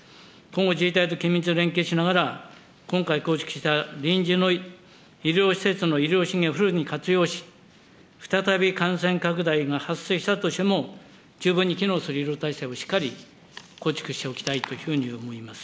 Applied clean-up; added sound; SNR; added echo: none; none; none; none.